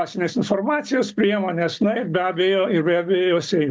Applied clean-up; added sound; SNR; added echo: none; none; none; none.